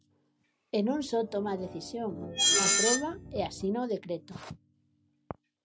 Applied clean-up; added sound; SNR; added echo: none; Screech; -1 dB; none.